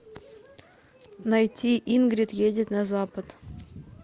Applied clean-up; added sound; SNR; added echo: none; none; none; none.